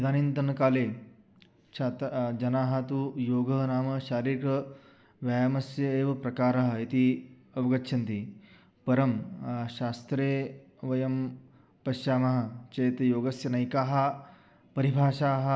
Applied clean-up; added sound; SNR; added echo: none; none; none; none.